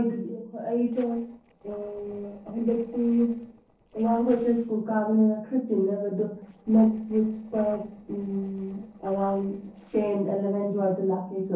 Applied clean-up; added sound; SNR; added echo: neural separator model SepFormer DNS4.